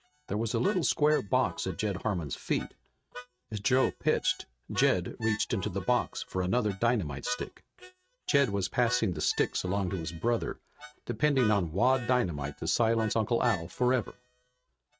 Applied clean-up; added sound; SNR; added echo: neural mask model RNNoise.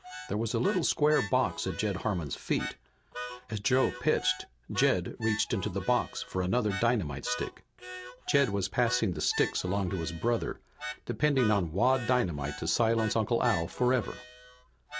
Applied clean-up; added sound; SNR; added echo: none; Harmonica; 13 dB; none.